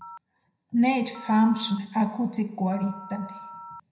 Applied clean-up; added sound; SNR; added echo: none; Telephone; 18 dB; reverberation time 0.7 s.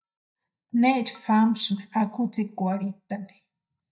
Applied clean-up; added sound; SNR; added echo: neural mask model DeepFilterNet 3.